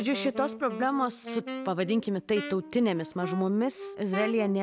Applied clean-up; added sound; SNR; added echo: none; Wind instrument, woodwind instrument; 10 dB; none.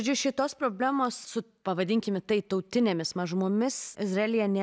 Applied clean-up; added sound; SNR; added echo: none; none; none; none.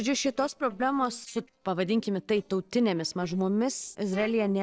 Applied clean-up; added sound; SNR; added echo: neural separator model SepFormer DNS4.